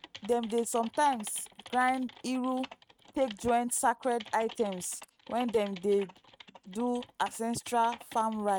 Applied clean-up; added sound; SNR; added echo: neural mask model RNNoise.